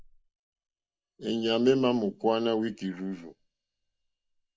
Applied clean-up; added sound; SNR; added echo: neural mask model Resemble Enhance denoiser.